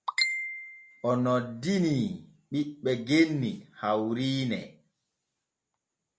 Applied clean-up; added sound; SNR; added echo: none; none; none; none.